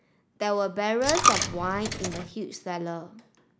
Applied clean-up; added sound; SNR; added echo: none; Coin (dropping); 1 dB; none.